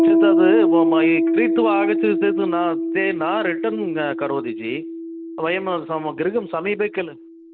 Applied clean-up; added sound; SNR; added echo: none; Piano; -2 dB; none.